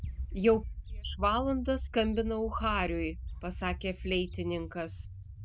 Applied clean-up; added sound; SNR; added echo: none; Bird; 7 dB; none.